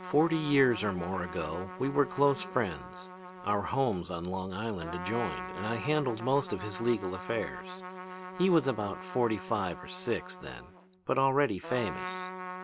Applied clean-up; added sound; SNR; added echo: none; Trumpet; 11 dB; none.